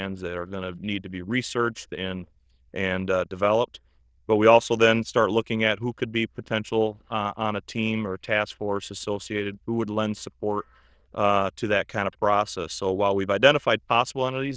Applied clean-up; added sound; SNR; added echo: neural diffusion model UNIVERSE++.